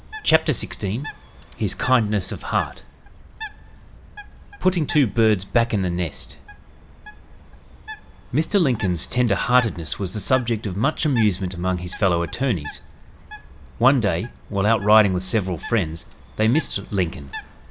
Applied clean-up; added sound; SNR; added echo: none; Bird; 17 dB; none.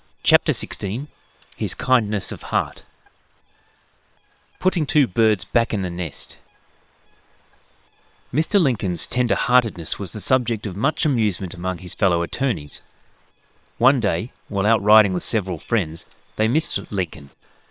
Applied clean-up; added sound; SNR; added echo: neural separator model SepFormer WHAM!.